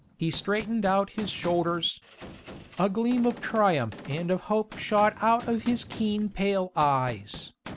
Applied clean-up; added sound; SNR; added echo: none; Gunshot, gunfire; 17 dB; none.